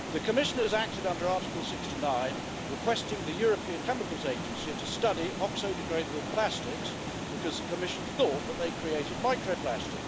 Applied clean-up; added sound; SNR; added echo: none; Water; 4 dB; none.